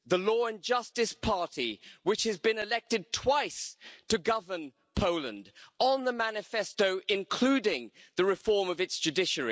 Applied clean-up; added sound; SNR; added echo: none; none; none; none.